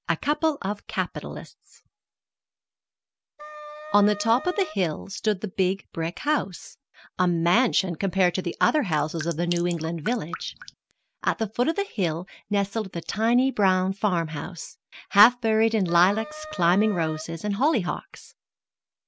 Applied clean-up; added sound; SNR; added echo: none; Wind instrument, woodwind instrument + Drip; 13 dB; none.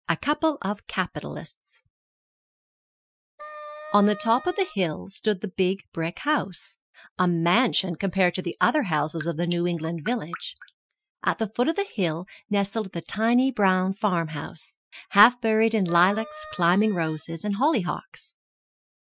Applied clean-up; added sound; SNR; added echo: classical method Wiener filter.